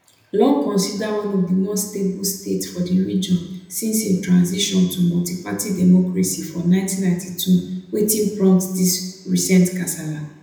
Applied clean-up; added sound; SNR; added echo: none; none; none; reverberation time 0.8 s.